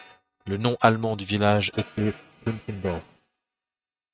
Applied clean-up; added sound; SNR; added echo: neural mask model RNNoise.